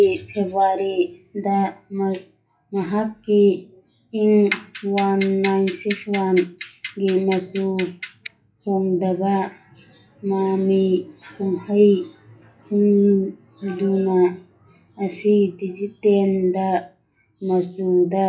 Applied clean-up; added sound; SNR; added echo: classical method WPE with log-MMSE.